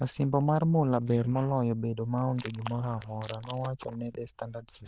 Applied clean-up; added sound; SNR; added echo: neural diffusion model UNIVERSE++.